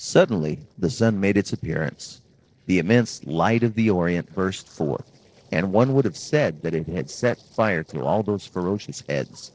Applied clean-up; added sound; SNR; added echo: neural separator model SepFormer DNS4.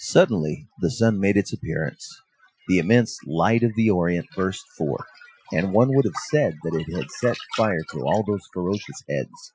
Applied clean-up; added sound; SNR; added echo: classical method Wiener filter.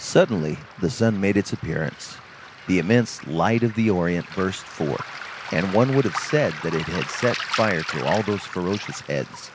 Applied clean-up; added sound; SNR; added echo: none; Waves, surf; 12 dB; none.